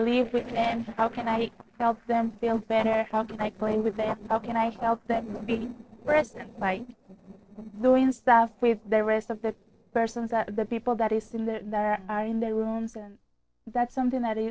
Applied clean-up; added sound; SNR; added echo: neural separator model SepFormer DNS4.